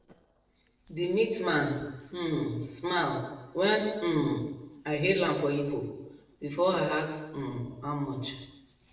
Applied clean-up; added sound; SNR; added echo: neural separator model SepFormer DNS4.